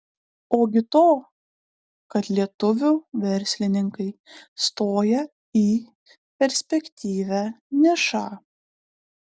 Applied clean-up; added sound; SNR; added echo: none; none; none; none.